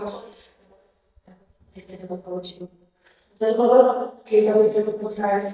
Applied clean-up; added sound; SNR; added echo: neural mask model DeepFilterNet 3.